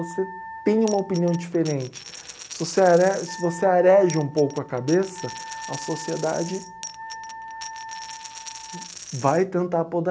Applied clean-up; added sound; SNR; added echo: none; Wind instrument, woodwind instrument + Coin (dropping); 14 dB; none.